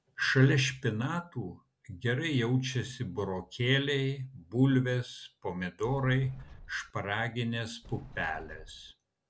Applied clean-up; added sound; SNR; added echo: none; Sliding door; 18 dB; none.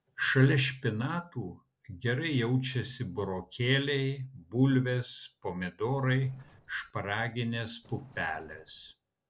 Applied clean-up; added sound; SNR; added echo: neural separator model SepFormer DNS4.